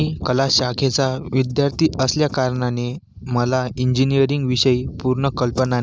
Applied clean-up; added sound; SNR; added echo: none; none; none; none.